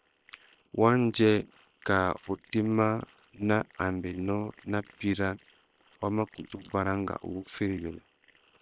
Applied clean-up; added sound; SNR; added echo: neural separator model SepFormer WHAM!.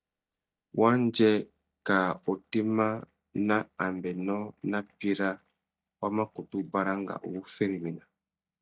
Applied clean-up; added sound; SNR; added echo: neural mask model DeepFilterNet 3.